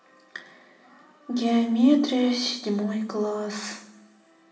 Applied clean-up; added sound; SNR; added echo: none; none; none; reverberation time 0.8 s.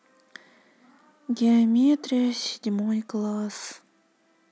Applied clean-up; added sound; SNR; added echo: none; none; none; none.